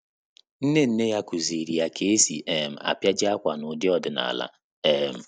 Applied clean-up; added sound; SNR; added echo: none; none; none; none.